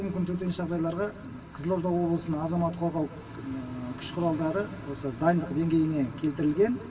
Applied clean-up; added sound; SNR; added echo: none; Cricket; 16 dB; reverberation time 2.3 s.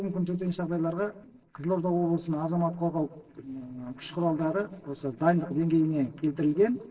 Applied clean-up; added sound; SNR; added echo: neural separator model SepFormer DNS4.